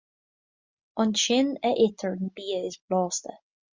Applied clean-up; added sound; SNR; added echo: none; none; none; none.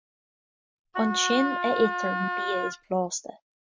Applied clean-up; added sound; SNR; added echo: none; Wind instrument, woodwind instrument; 1 dB; none.